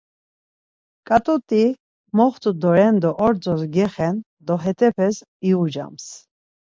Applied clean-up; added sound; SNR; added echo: neural mask model Resemble Enhance denoiser.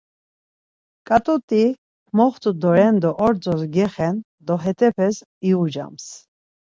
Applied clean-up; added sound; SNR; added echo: none; Brass instrument; 13 dB; none.